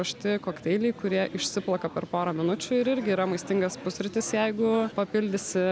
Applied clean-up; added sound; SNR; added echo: none; none; none; none.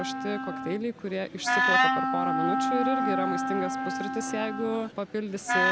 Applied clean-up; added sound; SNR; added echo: none; Wind instrument, woodwind instrument; -4 dB; none.